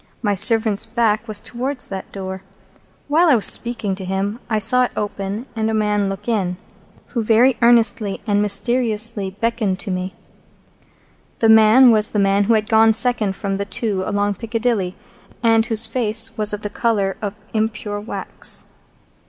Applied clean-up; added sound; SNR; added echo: none; none; none; none.